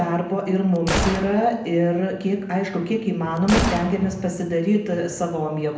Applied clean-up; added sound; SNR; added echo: none; Gunshot, gunfire; 7 dB; reverberation time 0.7 s.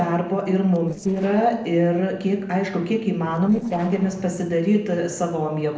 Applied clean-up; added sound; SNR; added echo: neural separator model SepFormer DNS4.